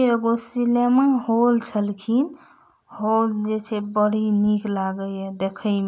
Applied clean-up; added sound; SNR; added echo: none; none; none; none.